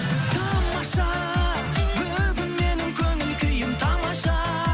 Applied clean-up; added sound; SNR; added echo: none; none; none; none.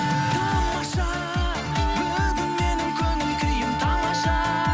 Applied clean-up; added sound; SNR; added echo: none; Wind instrument, woodwind instrument; 3 dB; none.